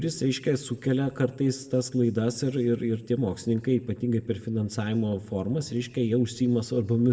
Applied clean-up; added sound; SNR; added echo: none; none; none; reverberation time 1.3 s.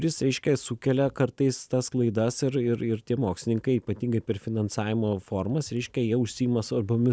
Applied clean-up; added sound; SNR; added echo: none; none; none; none.